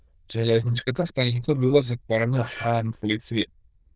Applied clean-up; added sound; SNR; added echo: neural diffusion model UNIVERSE++.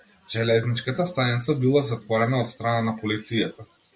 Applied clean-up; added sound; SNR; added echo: none; none; none; none.